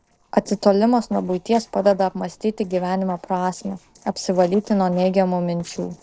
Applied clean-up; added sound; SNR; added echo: neural separator model SepFormer DNS4.